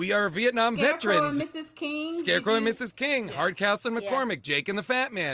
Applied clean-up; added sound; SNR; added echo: none; none; none; none.